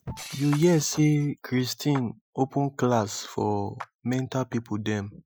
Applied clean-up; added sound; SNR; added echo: classical method Wiener filter.